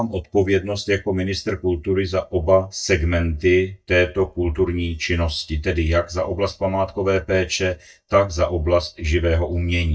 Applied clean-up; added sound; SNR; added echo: neural mask model DeepFilterNet 3.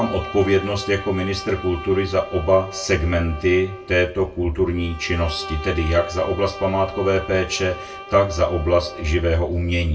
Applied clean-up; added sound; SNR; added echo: none; Bowed string instrument; 15 dB; reverberation time 0.2 s.